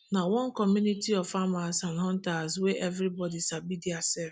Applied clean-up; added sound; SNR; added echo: none; none; none; none.